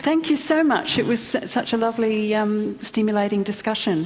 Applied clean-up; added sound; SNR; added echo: none; none; none; none.